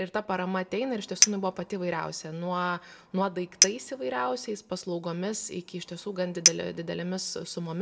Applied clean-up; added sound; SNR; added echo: none; Chink, clink; 0 dB; reverberation time 0.5 s.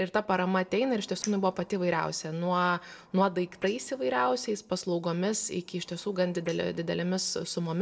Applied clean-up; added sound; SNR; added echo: neural separator model SepFormer DNS4.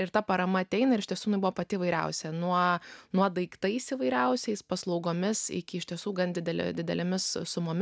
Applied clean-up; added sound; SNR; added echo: none; none; none; none.